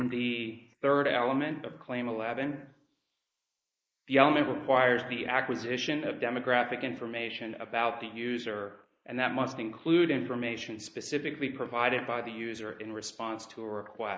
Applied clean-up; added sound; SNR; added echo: neural mask model Resemble Enhance denoiser.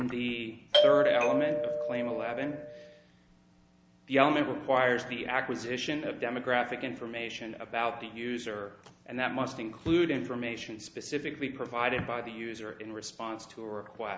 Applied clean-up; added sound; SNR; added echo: none; Doorbell; -4 dB; none.